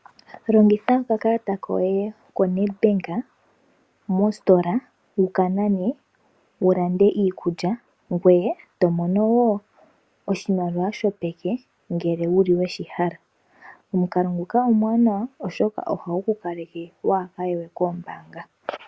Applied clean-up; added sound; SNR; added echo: none; none; none; none.